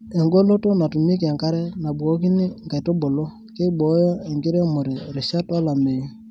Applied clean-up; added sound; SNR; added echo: none; none; none; none.